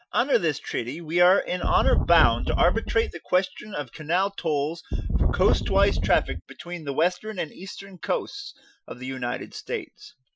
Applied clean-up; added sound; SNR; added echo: classical method Wiener filter.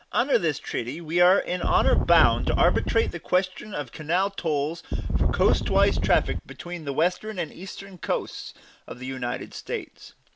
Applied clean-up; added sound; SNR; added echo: none; Wind; -2 dB; none.